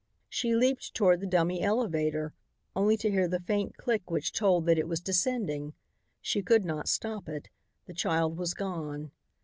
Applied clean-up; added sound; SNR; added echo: none; none; none; none.